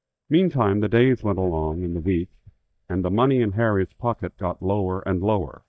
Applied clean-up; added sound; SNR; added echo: neural mask model DeepFilterNet 3.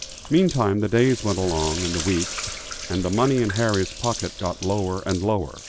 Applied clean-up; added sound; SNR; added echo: none; Sink (filling or washing); 11 dB; none.